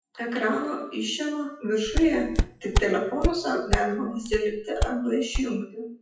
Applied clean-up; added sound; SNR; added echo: classical method WPE with log-MMSE.